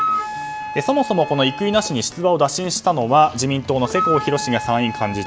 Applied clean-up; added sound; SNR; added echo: none; Wind instrument, woodwind instrument; 8 dB; none.